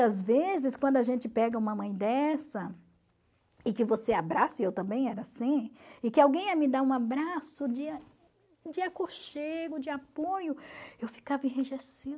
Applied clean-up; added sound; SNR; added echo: none; none; none; none.